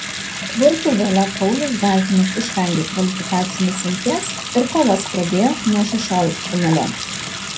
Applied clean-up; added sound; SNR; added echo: none; Bathtub (filling or washing) / Sink (filling or washing) / Water tap, faucet; 8 dB; reverberation time 0.3 s.